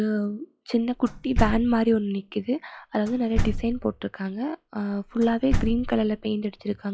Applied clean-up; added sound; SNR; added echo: classical method log-MMSE.